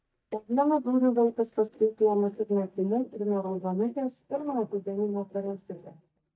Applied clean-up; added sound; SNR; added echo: neural mask model DeepFilterNet 3.